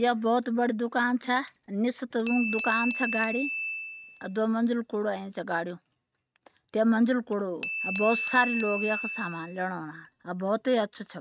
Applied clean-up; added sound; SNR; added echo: neural mask model RNNoise.